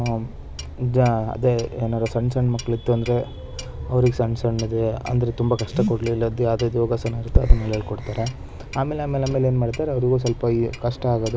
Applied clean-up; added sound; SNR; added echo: none; Clock; 6 dB; none.